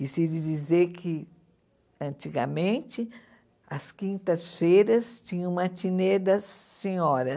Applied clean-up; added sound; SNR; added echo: none; none; none; none.